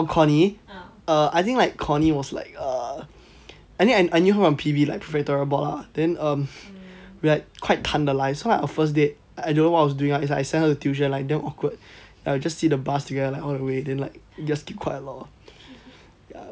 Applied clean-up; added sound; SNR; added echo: none; none; none; none.